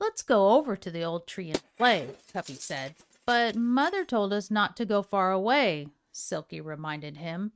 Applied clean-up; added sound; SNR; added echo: neural mask model RNNoise.